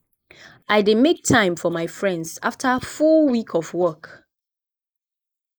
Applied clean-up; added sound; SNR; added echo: neural mask model Resemble Enhance denoiser.